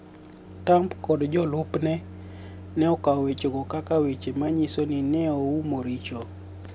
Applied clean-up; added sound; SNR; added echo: none; Microwave oven; 15 dB; none.